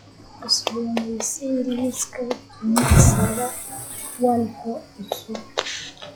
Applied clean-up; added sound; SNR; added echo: classical method log-MMSE.